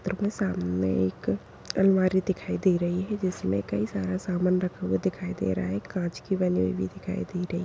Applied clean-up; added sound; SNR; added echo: none; none; none; none.